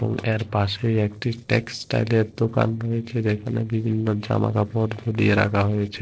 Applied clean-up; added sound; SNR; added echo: neural separator model SepFormer DNS4.